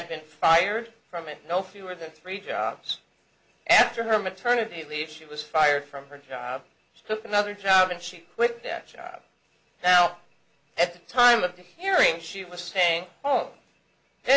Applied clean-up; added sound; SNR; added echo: none; none; none; none.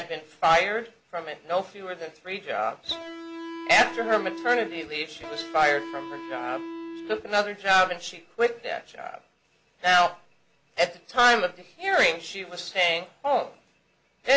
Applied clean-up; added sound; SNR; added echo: none; Electric guitar; 11 dB; none.